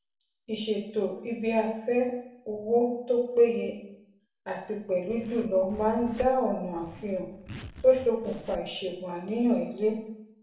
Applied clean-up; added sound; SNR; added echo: none; Zipper (clothing); 17 dB; reverberation time 0.7 s.